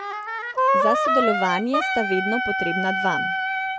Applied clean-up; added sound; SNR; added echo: none; Wind instrument, woodwind instrument; -4 dB; none.